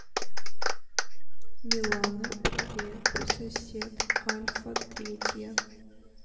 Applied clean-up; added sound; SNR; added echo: none; Clapping; 7 dB; reverberation time 2.9 s.